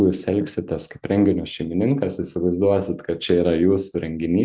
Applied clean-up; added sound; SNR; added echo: none; none; none; none.